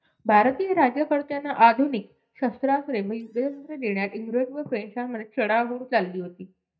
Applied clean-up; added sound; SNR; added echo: neural mask model DeepFilterNet 3.